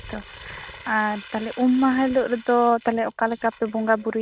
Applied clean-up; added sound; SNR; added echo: none; Crumpling, crinkling; 19 dB; none.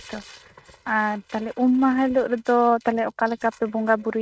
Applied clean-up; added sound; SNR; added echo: neural mask model RNNoise.